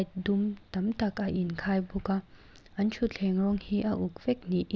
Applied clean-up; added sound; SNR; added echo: none; none; none; none.